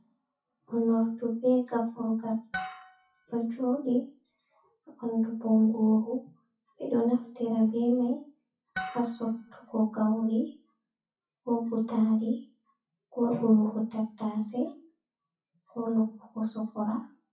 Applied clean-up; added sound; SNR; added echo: classical method WPE with log-MMSE.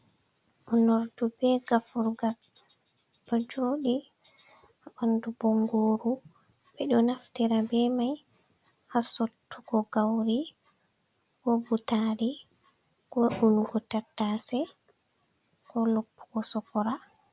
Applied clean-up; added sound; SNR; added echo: none; none; none; none.